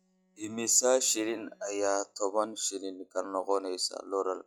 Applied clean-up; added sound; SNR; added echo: classical method log-MMSE.